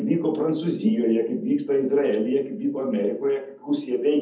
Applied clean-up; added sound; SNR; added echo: none; none; none; reverberation time 0.7 s.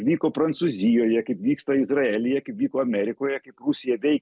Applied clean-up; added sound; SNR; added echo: none; none; none; none.